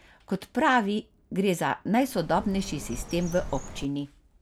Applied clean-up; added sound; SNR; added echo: none; Bird; 10 dB; none.